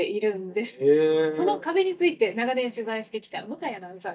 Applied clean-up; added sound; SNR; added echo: neural mask model DeepFilterNet 3.